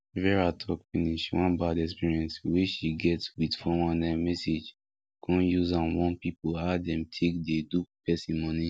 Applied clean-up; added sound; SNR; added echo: none; none; none; none.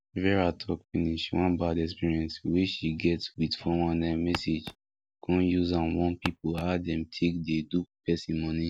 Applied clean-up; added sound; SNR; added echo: none; Walk, footsteps; 9 dB; none.